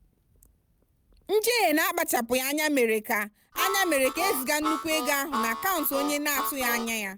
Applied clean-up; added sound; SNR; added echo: none; Harmonica; 6 dB; none.